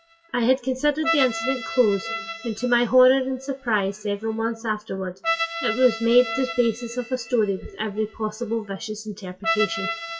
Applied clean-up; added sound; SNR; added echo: classical method WPE with log-MMSE.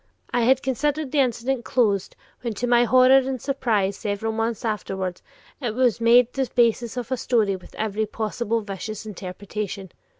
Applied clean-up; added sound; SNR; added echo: none; none; none; none.